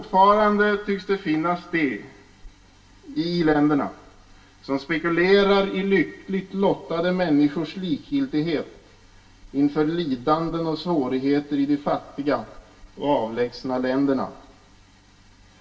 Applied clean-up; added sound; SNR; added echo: none; none; none; reverberation time 0.2 s.